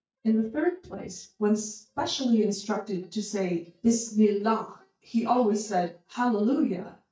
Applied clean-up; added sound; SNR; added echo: neural mask model DeepFilterNet 3.